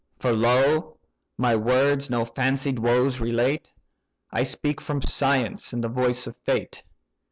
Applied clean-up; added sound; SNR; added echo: none; none; none; none.